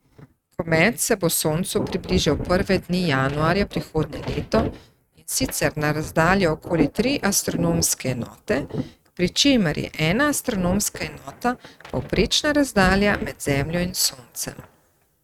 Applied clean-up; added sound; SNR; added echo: neural mask model RNNoise.